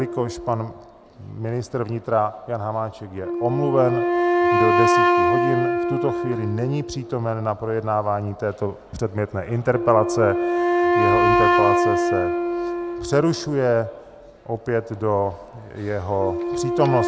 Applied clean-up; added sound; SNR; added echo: none; Wind instrument, woodwind instrument; -1 dB; none.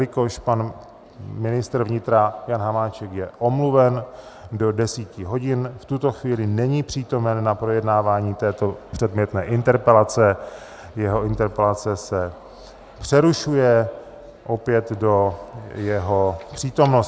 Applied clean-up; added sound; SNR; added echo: none; none; none; none.